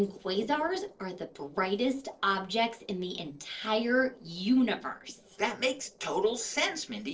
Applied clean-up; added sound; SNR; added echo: neural separator model SepFormer DNS4.